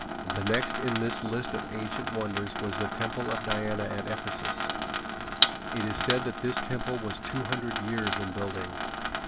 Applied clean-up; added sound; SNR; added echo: none; Sink (filling or washing) / Water tap, faucet; -1 dB; none.